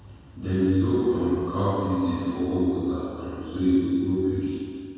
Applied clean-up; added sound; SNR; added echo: none; none; none; reverberation time 2.1 s.